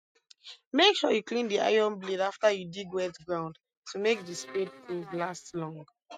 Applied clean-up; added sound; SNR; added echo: neural mask model RNNoise.